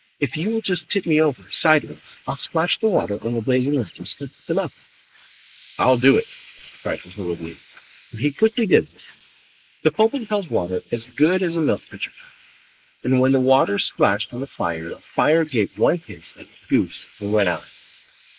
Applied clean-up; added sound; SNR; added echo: neural mask model Resemble Enhance denoiser.